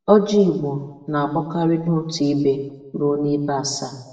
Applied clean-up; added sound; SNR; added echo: none; none; none; reverberation time 0.9 s.